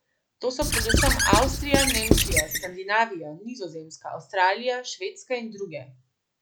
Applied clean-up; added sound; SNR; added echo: none; Squeak / Writing; -5 dB; none.